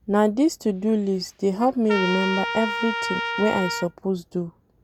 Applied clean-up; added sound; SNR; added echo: none; Trumpet; 6 dB; none.